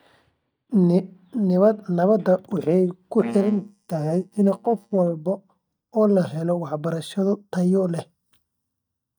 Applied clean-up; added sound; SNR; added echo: neural mask model DeepFilterNet 3.